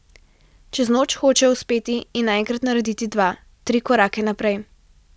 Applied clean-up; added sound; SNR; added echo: none; none; none; none.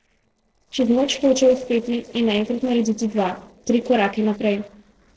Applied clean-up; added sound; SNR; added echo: neural separator model SepFormer DNS4.